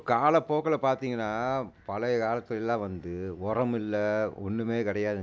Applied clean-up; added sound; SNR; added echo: none; none; none; none.